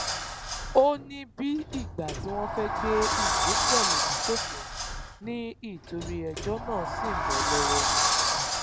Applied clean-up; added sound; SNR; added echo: none; Sliding door; -3 dB; none.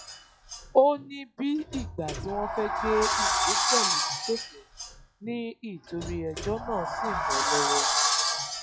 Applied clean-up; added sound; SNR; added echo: classical method log-MMSE.